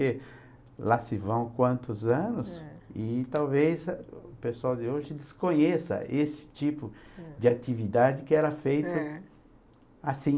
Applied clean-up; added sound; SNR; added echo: none; none; none; none.